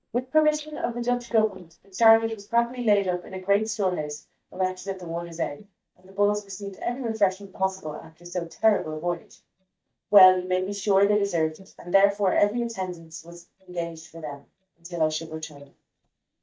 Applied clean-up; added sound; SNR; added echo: neural mask model DeepFilterNet 3.